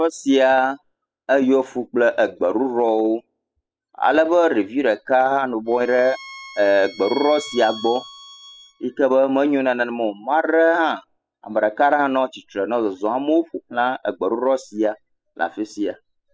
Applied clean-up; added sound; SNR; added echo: classical method spectral subtraction.